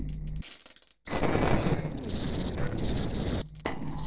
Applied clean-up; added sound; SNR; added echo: neural separator model SepFormer DNS4.